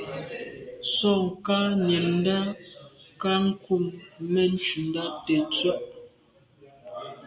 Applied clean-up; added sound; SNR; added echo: none; none; none; none.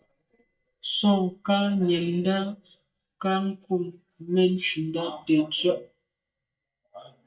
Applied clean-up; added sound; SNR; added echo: neural mask model DeepFilterNet 3.